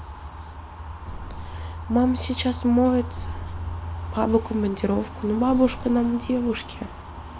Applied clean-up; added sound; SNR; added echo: none; Boom; 17 dB; none.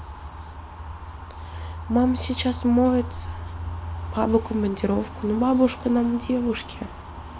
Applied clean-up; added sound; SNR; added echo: none; none; none; none.